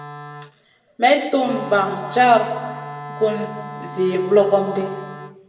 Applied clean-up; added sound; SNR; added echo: none; Wind instrument, woodwind instrument; 14 dB; reverberation time 1.2 s.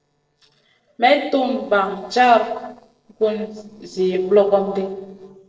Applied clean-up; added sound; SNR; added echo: neural separator model SepFormer DNS4.